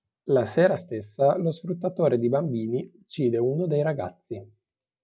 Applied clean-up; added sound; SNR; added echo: none; none; none; none.